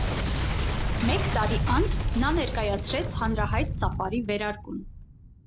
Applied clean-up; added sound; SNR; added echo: none; Boom; -2 dB; none.